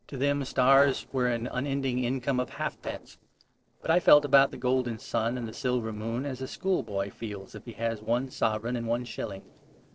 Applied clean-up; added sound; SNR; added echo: neural separator model SepFormer DNS4.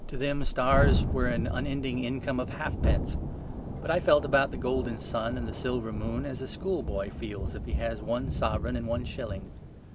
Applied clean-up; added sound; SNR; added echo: none; Thunderstorm; 1 dB; none.